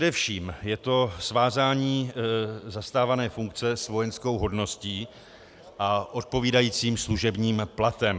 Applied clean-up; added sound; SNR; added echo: none; none; none; none.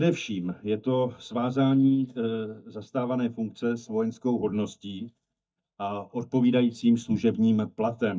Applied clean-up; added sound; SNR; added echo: neural mask model DeepFilterNet 3.